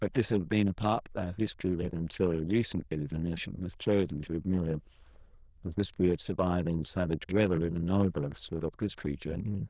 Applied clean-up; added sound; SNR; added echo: neural diffusion model UNIVERSE++.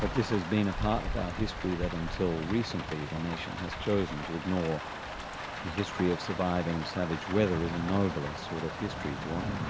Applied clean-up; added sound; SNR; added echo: none; Rain; 5 dB; none.